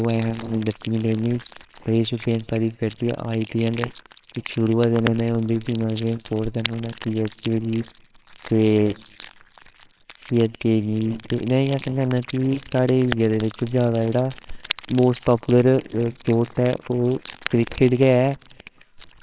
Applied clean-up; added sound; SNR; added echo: neural separator model SepFormer WHAMR!.